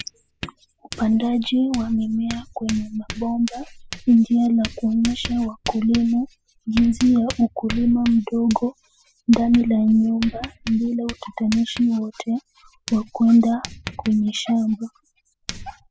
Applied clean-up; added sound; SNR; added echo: classical method spectral subtraction.